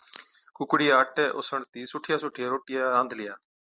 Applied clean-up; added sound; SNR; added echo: none; none; none; none.